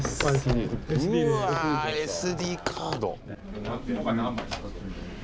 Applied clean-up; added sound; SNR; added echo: none; none; none; none.